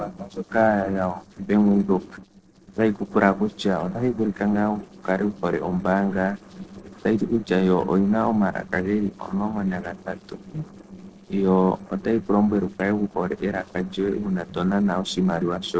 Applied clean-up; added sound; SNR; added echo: neural separator model SepFormer DNS4.